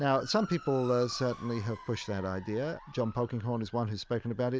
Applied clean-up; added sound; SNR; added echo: none; Motor vehicle (road) / Siren; 19 dB; none.